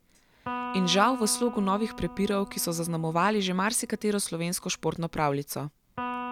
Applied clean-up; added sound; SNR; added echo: none; Electric guitar; 12 dB; none.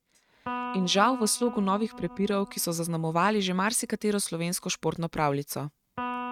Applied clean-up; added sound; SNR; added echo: neural mask model RNNoise.